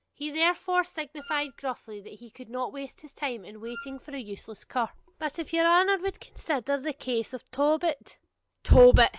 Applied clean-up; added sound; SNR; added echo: none; Wind instrument, woodwind instrument; 18 dB; none.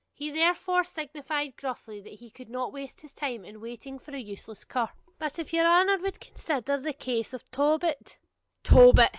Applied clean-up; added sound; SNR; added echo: none; none; none; none.